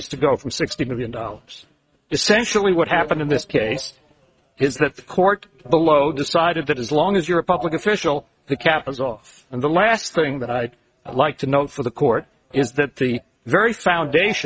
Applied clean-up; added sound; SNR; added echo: neural mask model RNNoise.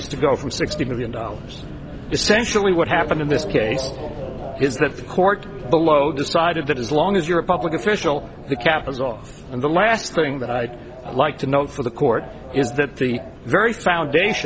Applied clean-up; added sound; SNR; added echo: none; Subway, metro, underground; 12 dB; none.